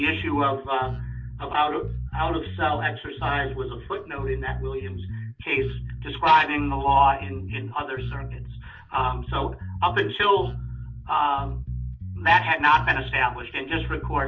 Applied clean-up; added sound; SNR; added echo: none; Bass guitar; 8 dB; reverberation time 0.2 s.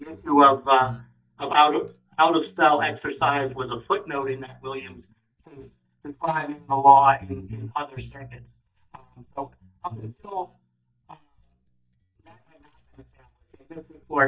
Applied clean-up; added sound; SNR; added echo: neural mask model DeepFilterNet 3.